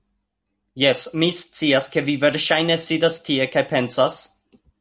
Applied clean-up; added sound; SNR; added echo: none; none; none; none.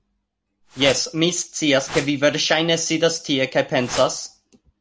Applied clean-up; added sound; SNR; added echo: none; Whoosh, swoosh, swish; 11 dB; none.